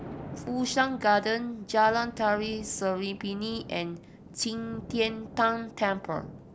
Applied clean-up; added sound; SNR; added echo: none; Thunder; 15 dB; none.